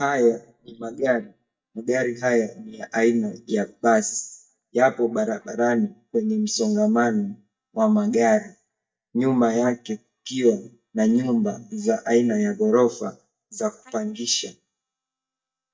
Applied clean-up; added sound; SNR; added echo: neural mask model DeepFilterNet 3.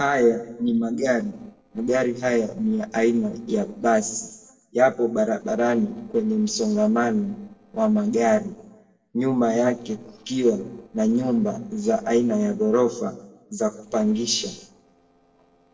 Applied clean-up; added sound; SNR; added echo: neural separator model SepFormer DNS4.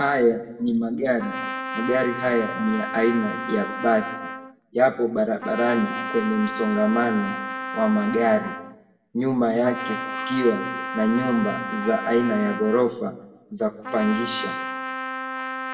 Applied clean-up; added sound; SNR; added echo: none; Trumpet; 8 dB; reverberation time 0.7 s.